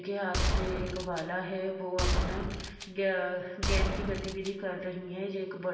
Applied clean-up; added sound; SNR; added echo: none; Gunshot, gunfire; -2 dB; reverberation time 1.4 s.